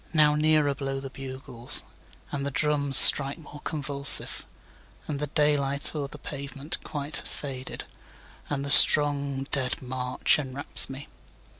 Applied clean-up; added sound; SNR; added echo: none; none; none; none.